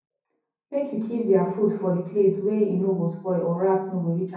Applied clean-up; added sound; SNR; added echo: none; none; none; reverberation time 0.6 s.